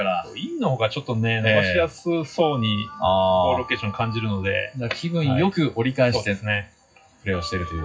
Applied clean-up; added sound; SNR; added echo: classical method WPE with log-MMSE.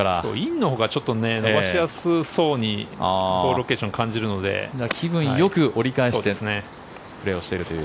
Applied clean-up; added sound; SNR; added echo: none; none; none; none.